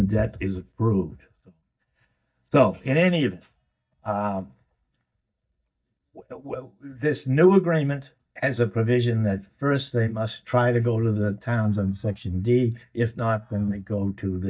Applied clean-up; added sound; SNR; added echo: neural mask model DeepFilterNet 3.